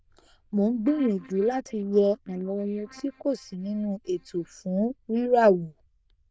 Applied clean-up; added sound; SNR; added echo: neural diffusion model UNIVERSE++.